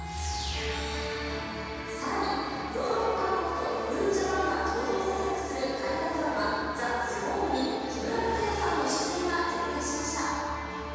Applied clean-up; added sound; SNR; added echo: none; Brass instrument; 19 dB; reverberation time 2.1 s.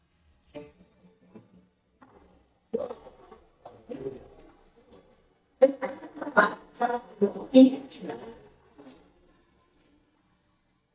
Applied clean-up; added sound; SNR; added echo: neural mask model DeepFilterNet 3.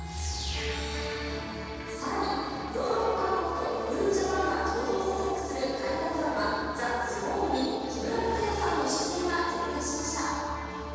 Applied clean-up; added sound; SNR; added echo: neural separator model SepFormer DNS4.